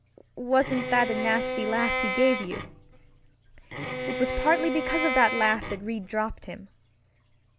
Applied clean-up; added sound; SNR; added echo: none; Bowed string instrument; 4 dB; none.